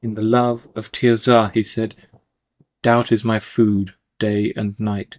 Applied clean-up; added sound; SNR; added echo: neural mask model DeepFilterNet 3.